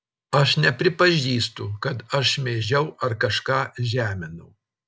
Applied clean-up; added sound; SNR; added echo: none; none; none; none.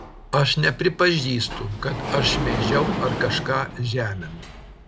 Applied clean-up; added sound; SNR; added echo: none; Sliding door; 6 dB; none.